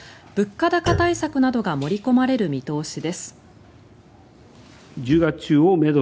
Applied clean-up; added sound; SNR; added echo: none; Thump, thud; 13 dB; none.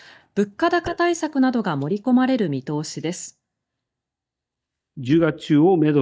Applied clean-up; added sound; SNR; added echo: neural mask model DeepFilterNet 3.